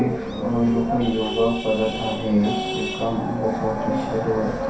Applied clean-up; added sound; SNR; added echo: none; Bird; 15 dB; reverberation time 0.6 s.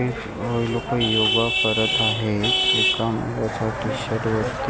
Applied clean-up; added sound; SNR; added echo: none; none; none; none.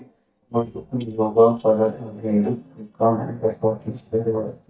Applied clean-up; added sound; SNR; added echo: neural mask model DeepFilterNet 3.